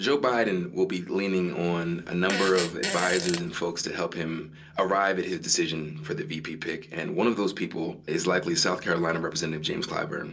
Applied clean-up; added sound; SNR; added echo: none; Fart; 6 dB; reverberation time 0.2 s.